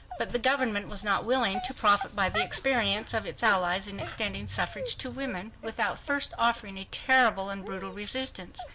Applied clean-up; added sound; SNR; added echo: none; Dog; 13 dB; none.